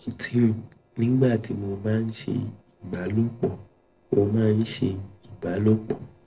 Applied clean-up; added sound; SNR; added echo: neural separator model SepFormer DNS4.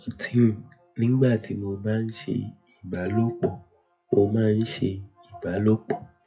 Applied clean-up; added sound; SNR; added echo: classical method WPE with log-MMSE.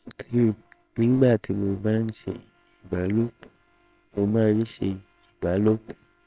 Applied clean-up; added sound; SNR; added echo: neural separator model SepFormer WHAMR!.